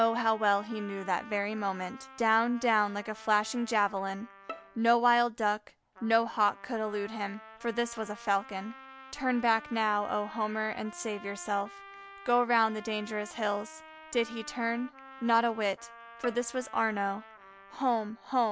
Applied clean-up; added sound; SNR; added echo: none; Bowed string instrument + Trumpet; 18 dB; none.